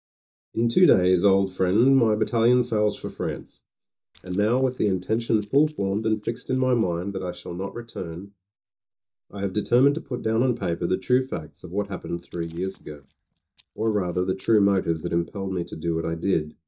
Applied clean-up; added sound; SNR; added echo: neural mask model DeepFilterNet 3.